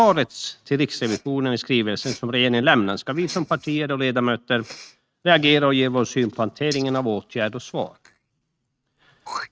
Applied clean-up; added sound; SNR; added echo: neural mask model RNNoise.